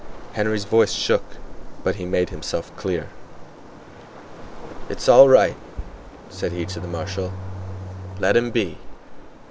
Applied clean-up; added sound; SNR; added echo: none; Waves, surf + Bowed string instrument; 10 dB; none.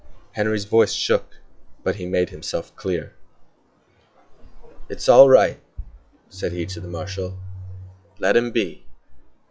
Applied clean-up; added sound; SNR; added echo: classical method log-MMSE.